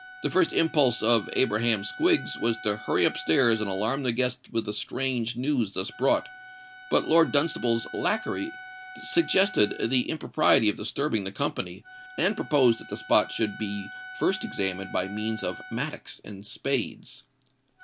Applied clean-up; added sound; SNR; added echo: none; Wind instrument, woodwind instrument; 17 dB; none.